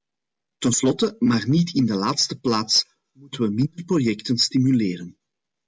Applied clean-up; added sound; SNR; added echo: none; none; none; none.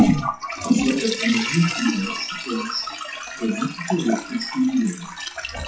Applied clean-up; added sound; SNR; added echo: classical method WPE with log-MMSE.